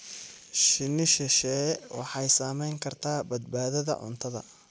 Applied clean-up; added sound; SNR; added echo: none; none; none; none.